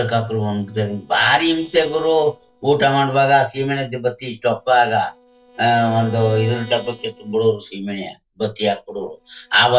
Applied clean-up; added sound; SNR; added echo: neural separator model SepFormer DNS4.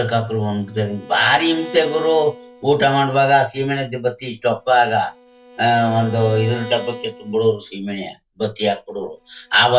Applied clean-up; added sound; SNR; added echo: none; Bowed string instrument; 18 dB; reverberation time 0.1 s.